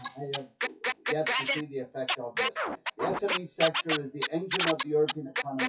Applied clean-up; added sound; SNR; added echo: classical method WPE with log-MMSE.